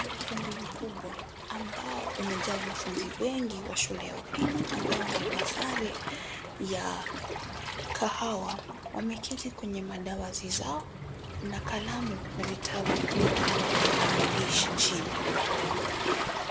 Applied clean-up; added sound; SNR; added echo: none; Waves, surf; -3 dB; none.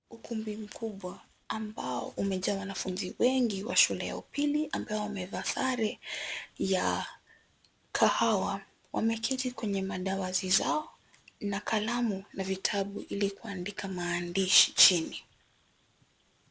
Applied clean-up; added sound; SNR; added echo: none; none; none; none.